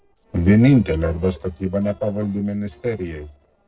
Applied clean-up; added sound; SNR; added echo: neural separator model SepFormer DNS4.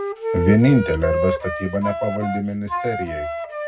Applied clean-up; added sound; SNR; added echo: none; Wind instrument, woodwind instrument; 4 dB; reverberation time 0.4 s.